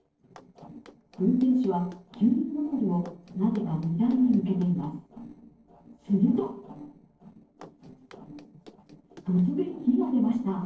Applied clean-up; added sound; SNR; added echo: neural separator model SepFormer DNS4.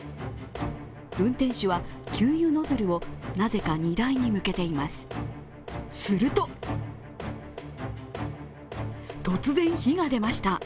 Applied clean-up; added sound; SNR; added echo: none; none; none; none.